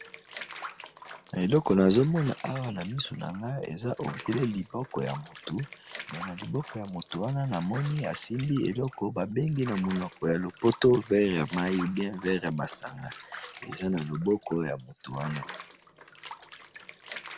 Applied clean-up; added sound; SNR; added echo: none; Bathtub (filling or washing) / Water; 16 dB; none.